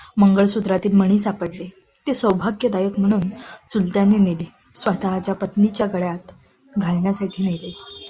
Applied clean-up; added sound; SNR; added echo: none; none; none; none.